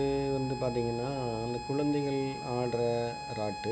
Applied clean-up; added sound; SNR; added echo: none; Harmonica; 9 dB; none.